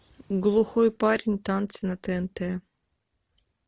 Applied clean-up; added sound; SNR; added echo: none; none; none; none.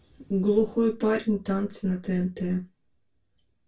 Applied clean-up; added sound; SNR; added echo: none; none; none; reverberation time 0.2 s.